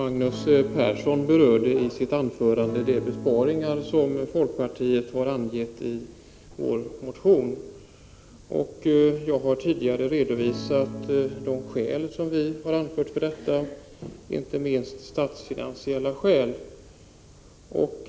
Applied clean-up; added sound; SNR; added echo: none; Acoustic guitar / Strum; 12 dB; none.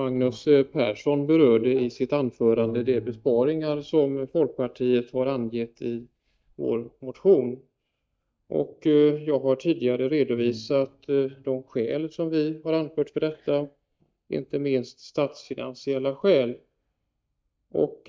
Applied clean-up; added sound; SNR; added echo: neural mask model DeepFilterNet 3.